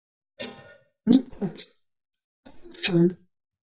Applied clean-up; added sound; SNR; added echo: neural mask model DeepFilterNet 3.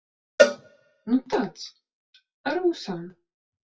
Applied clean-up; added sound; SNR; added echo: classical method WPE with log-MMSE.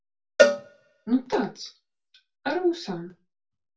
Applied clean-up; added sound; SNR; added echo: none; Cowbell; -3 dB; reverberation time 0.2 s.